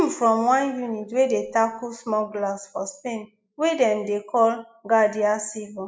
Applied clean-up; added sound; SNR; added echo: neural mask model Resemble Enhance denoiser.